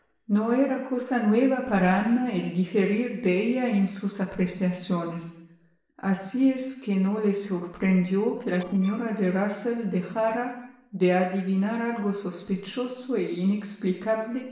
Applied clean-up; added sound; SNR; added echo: neural separator model SepFormer DNS4.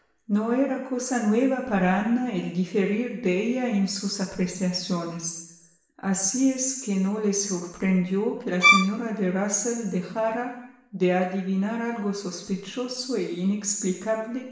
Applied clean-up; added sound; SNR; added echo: none; Bowed string instrument; -5 dB; reverberation time 0.9 s.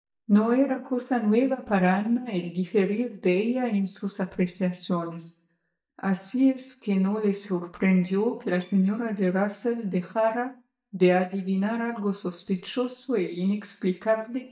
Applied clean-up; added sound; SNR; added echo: neural mask model DeepFilterNet 3.